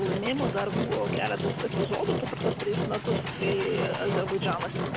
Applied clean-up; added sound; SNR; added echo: none; Engine; 0 dB; none.